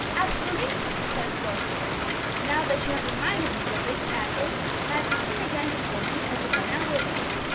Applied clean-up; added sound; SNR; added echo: none; Rain; -5 dB; reverberation time 0.2 s.